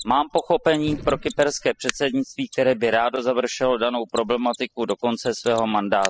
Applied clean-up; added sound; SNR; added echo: classical method spectral subtraction.